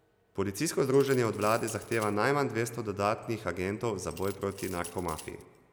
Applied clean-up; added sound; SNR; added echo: none; Coin (dropping) / Glass; 18 dB; none.